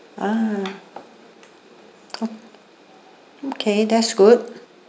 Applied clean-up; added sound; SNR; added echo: none; none; none; none.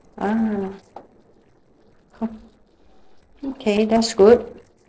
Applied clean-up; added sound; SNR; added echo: neural separator model SepFormer DNS4.